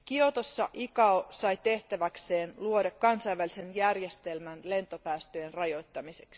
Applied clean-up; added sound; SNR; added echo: none; none; none; none.